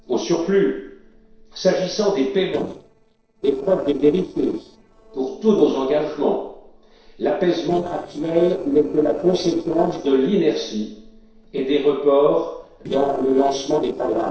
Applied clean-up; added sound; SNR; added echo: neural separator model SepFormer DNS4.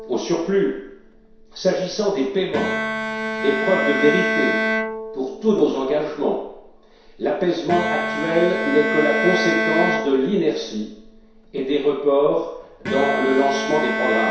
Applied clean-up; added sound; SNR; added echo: none; Bowed string instrument; 4 dB; reverberation time 0.7 s.